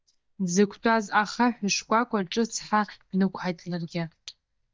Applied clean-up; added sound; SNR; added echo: neural mask model DeepFilterNet 3.